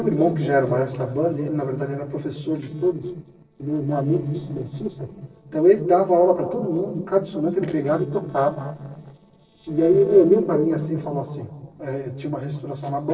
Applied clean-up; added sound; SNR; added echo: neural separator model SepFormer DNS4.